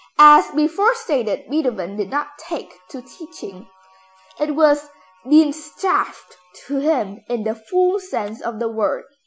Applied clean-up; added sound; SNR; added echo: none; none; none; none.